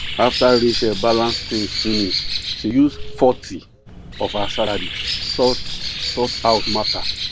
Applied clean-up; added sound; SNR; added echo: none; Bird; 4 dB; none.